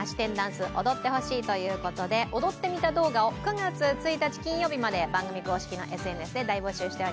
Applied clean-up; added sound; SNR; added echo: none; none; none; none.